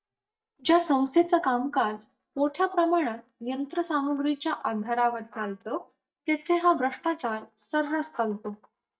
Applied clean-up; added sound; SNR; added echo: neural mask model DeepFilterNet 3.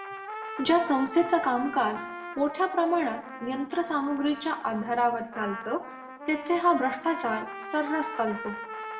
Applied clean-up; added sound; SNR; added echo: none; Trumpet; 11 dB; reverberation time 0.6 s.